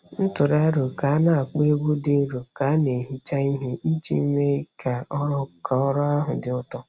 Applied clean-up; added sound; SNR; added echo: none; none; none; none.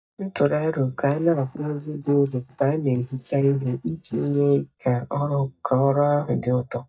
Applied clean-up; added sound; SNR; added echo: neural mask model DeepFilterNet 3.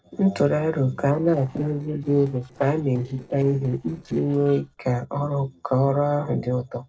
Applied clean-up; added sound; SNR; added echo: neural separator model SepFormer DNS4.